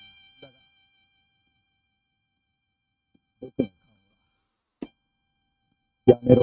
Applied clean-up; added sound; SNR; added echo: neural mask model RNNoise.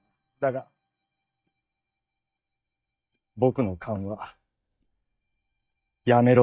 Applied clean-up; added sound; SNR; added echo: neural mask model DeepFilterNet 3.